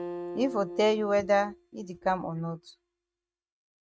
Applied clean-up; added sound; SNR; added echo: neural mask model RNNoise.